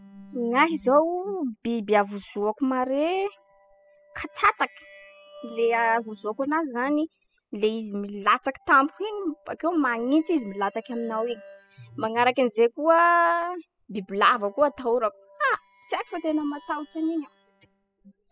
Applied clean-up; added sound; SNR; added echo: classical method spectral subtraction.